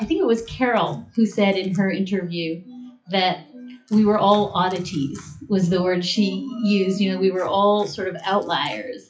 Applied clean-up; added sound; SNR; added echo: classical method WPE with log-MMSE.